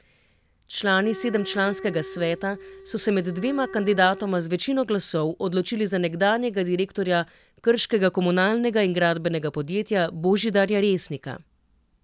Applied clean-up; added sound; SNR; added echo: none; Wind instrument, woodwind instrument; 16 dB; none.